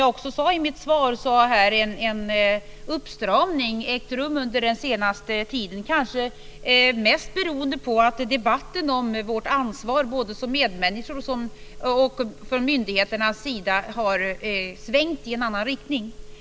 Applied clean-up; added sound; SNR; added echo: none; Telephone; 17 dB; none.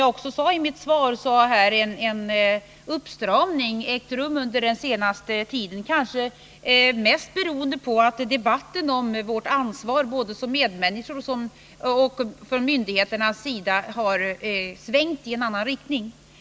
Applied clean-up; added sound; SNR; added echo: none; none; none; none.